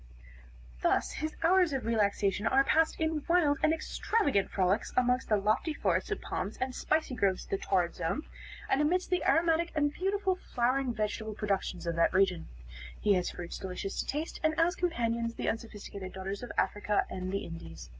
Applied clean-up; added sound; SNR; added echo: none; none; none; none.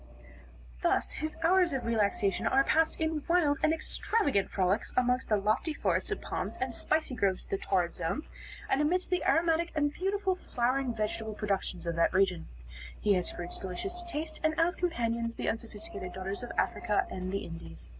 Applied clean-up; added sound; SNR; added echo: none; Wind; 19 dB; none.